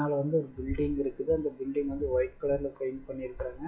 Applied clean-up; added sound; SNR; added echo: classical method WPE with log-MMSE.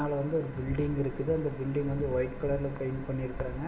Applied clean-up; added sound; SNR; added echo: none; Drum kit; 13 dB; reverberation time 0.7 s.